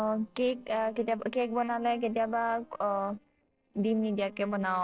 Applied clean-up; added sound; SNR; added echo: neural separator model SepFormer DNS4.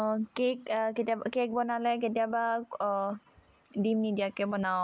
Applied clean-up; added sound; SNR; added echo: none; none; none; none.